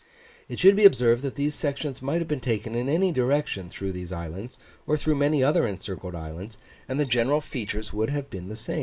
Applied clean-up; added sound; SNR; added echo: neural mask model Resemble Enhance denoiser.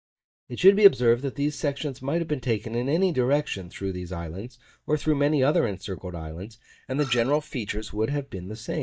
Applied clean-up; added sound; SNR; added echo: neural mask model DeepFilterNet 3.